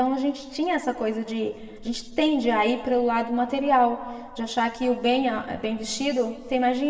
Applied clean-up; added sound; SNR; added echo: none; none; none; reverberation time 2.3 s.